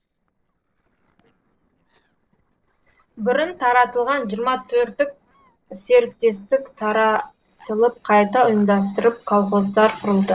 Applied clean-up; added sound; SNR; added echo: neural separator model SepFormer DNS4.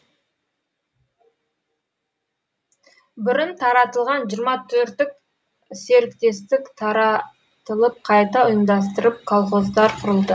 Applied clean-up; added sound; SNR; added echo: none; none; none; none.